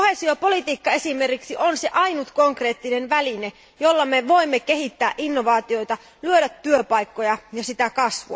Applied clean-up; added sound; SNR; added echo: none; none; none; none.